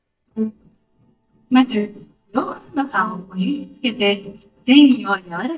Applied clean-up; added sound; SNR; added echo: neural mask model DeepFilterNet 3.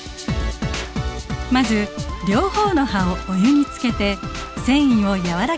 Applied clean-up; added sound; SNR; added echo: none; none; none; none.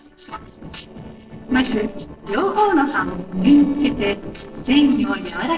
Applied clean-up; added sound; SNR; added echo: neural separator model SepFormer DNS4.